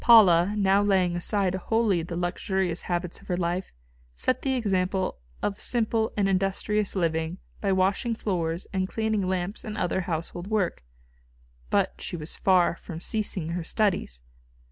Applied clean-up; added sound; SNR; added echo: none; none; none; none.